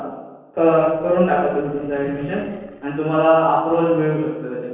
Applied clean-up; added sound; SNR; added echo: neural separator model SepFormer DNS4.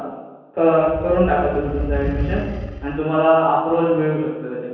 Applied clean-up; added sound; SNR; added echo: none; Animal; 7 dB; reverberation time 1.2 s.